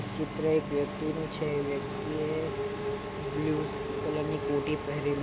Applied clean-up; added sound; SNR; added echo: none; Engine / Mechanisms; 3 dB; none.